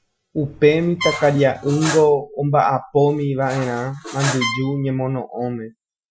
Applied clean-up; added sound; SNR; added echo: classical method Wiener filter.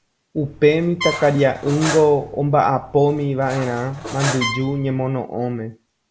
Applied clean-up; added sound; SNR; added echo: none; Cutlery, silverware + Trumpet; 10 dB; none.